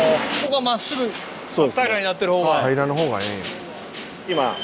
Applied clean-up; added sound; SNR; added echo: none; none; none; none.